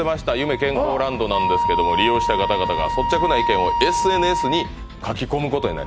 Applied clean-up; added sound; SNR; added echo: none; Wind instrument, woodwind instrument; 1 dB; none.